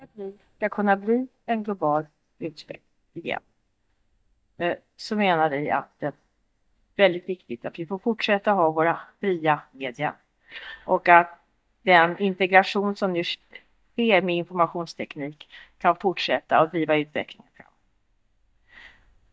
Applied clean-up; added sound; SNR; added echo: neural mask model DeepFilterNet 3.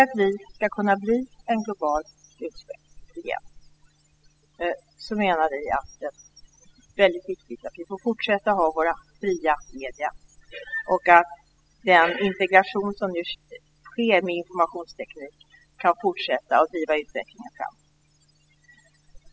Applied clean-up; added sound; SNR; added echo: classical method spectral subtraction.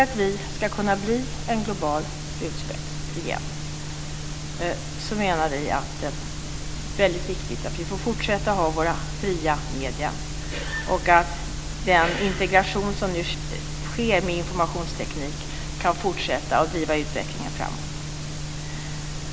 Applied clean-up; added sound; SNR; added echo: none; none; none; none.